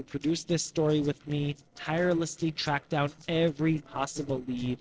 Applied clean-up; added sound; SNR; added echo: neural separator model SepFormer DNS4.